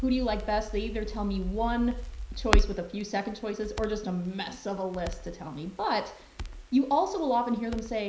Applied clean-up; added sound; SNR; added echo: none; Crackle; 3 dB; reverberation time 0.5 s.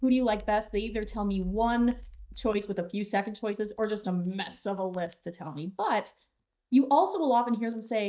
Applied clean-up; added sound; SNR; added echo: neural mask model DeepFilterNet 3.